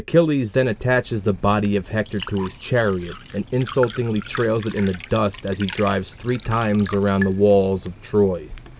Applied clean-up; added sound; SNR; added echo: none; Liquid; 16 dB; none.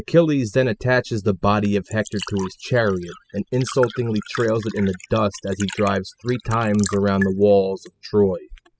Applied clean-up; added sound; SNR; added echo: classical method spectral subtraction.